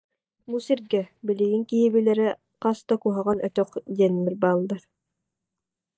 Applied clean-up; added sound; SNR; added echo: neural mask model DeepFilterNet 3.